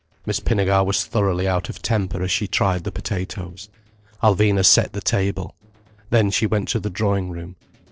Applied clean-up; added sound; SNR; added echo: neural separator model SepFormer DNS4.